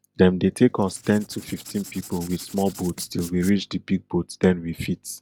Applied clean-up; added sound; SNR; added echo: none; Writing; 18 dB; none.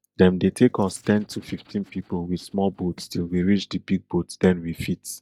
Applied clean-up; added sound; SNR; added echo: neural mask model DeepFilterNet 3.